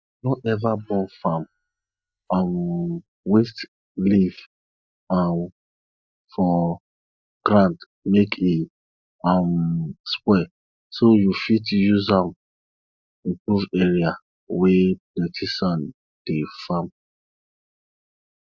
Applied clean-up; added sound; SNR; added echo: neural mask model DeepFilterNet 3.